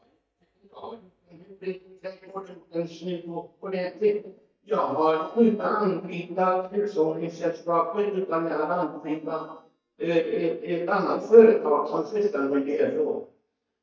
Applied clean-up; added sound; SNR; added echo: neural mask model DeepFilterNet 3.